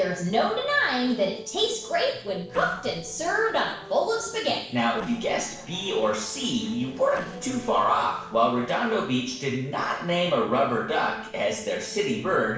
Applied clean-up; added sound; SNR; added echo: neural separator model SepFormer DNS4.